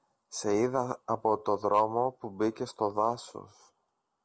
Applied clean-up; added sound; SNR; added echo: none; none; none; none.